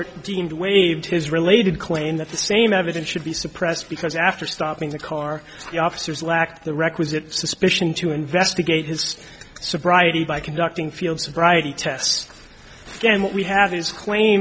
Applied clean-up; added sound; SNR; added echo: none; none; none; none.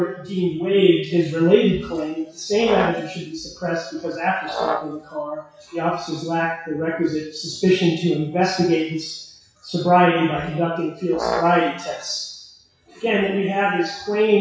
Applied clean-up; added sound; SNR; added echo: classical method WPE with log-MMSE.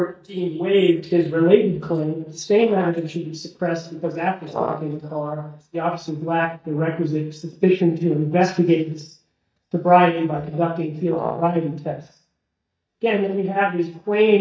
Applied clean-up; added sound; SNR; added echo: neural mask model DeepFilterNet 3.